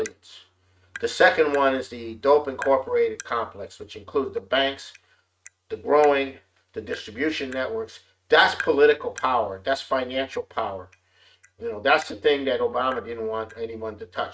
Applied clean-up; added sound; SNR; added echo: neural mask model RNNoise.